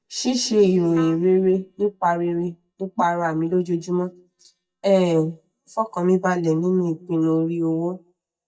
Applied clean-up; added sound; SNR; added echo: neural mask model DeepFilterNet 3.